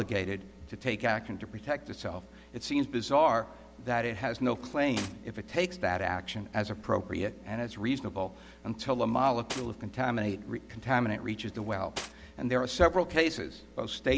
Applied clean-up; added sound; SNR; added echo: none; Cutlery, silverware; 14 dB; none.